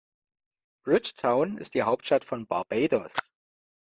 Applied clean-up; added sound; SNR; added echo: neural mask model Resemble Enhance denoiser.